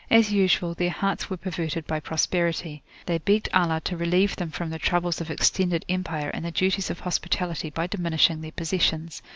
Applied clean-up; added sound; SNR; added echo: none; none; none; none.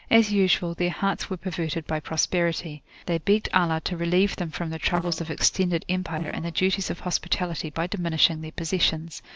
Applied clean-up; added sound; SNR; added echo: neural separator model SepFormer DNS4.